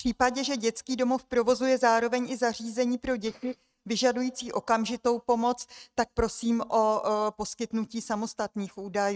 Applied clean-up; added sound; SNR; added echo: neural mask model RNNoise.